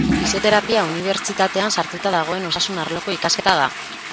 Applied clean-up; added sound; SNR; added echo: none; Toilet flush / Water; 6 dB; none.